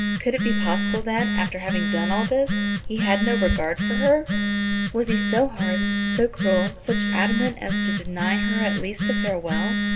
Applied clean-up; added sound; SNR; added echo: none; Telephone; -2 dB; reverberation time 1.6 s.